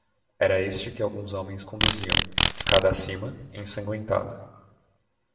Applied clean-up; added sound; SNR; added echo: none; Insect; -4 dB; reverberation time 0.8 s.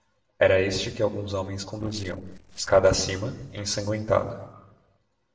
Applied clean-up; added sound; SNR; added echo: neural separator model SepFormer DNS4.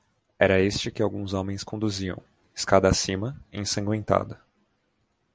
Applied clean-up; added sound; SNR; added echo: none; none; none; none.